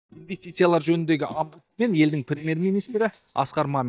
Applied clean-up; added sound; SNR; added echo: neural mask model DeepFilterNet 3.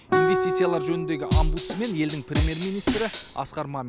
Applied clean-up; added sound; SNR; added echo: none; Drum kit + Guitar; -4 dB; none.